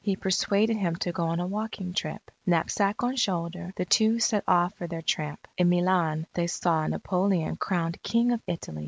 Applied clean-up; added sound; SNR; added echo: none; none; none; none.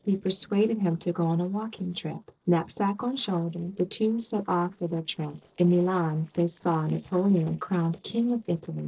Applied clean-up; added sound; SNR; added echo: neural separator model SepFormer DNS4.